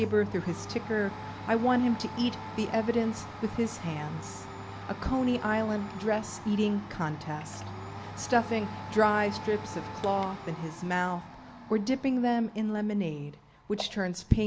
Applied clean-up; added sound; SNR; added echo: none; Domestic sounds, home sounds; 11 dB; none.